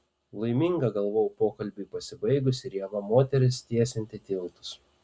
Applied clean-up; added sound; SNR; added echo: none; none; none; none.